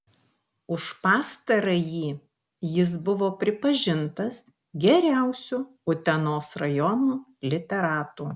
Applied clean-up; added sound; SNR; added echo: none; none; none; none.